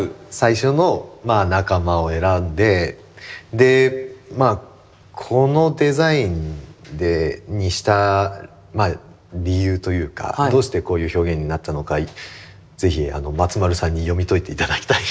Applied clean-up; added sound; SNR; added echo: none; none; none; none.